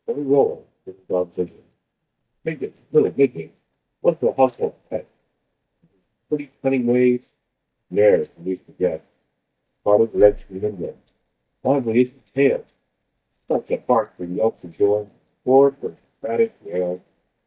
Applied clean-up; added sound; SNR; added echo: neural mask model DeepFilterNet 3.